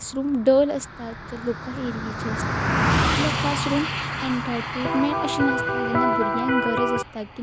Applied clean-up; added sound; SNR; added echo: none; Car passing by + Electric guitar; -1 dB; none.